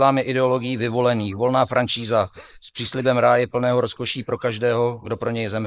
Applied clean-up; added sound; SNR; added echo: neural mask model Resemble Enhance denoiser.